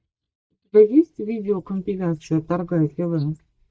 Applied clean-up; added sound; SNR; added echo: neural mask model DeepFilterNet 3.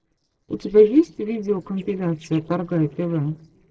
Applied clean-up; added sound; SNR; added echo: neural separator model SepFormer DNS4.